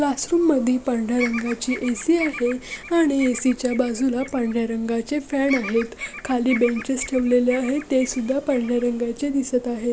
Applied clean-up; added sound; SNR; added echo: none; Bird vocalization, bird call, bird song; 13 dB; none.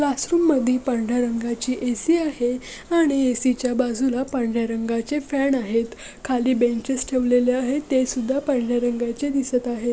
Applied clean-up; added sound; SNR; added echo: none; none; none; none.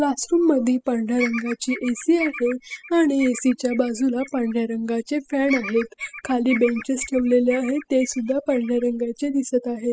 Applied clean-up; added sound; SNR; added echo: classical method spectral subtraction.